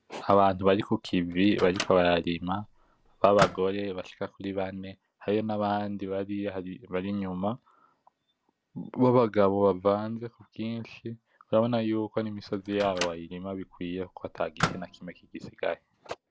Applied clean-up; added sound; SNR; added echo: none; Microwave oven; 10 dB; none.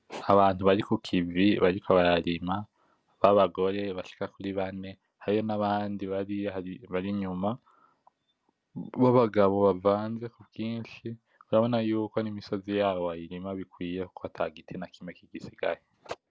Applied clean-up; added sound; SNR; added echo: none; none; none; none.